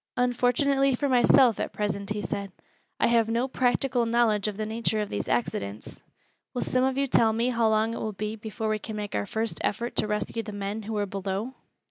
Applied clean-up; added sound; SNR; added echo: none; none; none; none.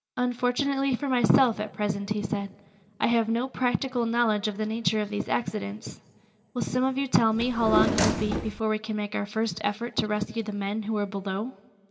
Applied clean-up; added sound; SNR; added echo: none; Drawer open or close; 0 dB; reverberation time 0.3 s.